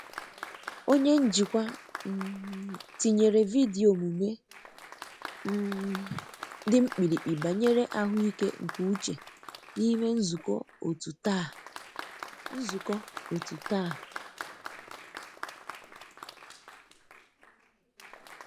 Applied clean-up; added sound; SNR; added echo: none; Applause; 14 dB; none.